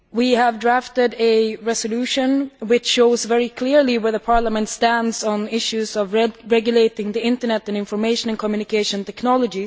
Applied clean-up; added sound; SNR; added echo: none; none; none; none.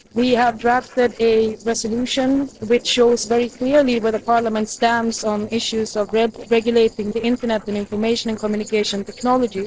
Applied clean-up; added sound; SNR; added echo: neural separator model SepFormer DNS4.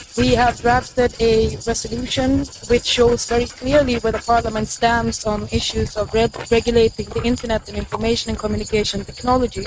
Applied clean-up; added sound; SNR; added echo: neural mask model RNNoise.